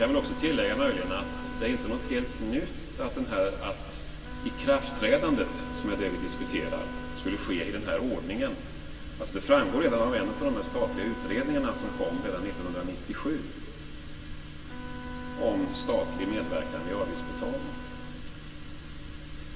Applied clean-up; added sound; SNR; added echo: none; Bowed string instrument; 11 dB; reverberation time 1.9 s.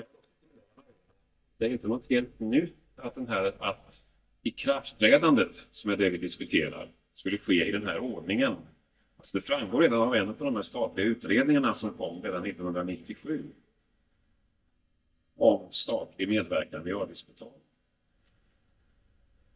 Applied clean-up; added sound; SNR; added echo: neural mask model DeepFilterNet 3.